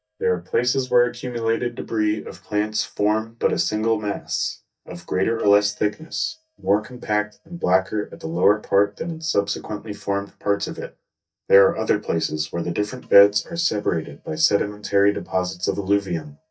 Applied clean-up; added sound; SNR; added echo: neural mask model DeepFilterNet 3.